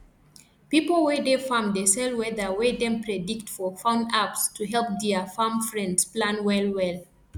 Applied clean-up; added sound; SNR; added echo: none; none; none; none.